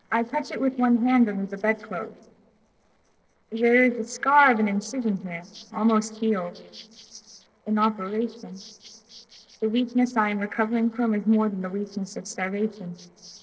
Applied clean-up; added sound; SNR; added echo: neural separator model SepFormer DNS4.